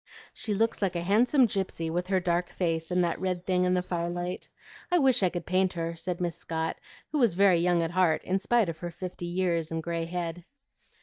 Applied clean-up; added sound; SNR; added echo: neural mask model DeepFilterNet 3.